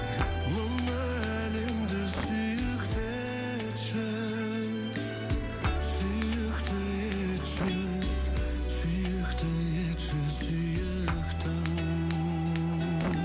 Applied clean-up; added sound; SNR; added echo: none; Fire; 15 dB; none.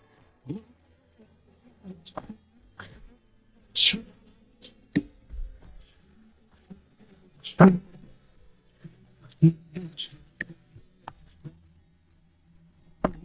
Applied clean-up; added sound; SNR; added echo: neural mask model DeepFilterNet 3.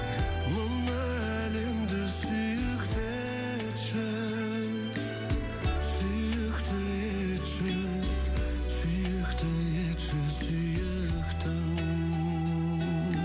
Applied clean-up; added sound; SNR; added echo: none; none; none; none.